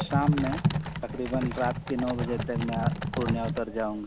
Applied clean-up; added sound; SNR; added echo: none; Typing; -1 dB; none.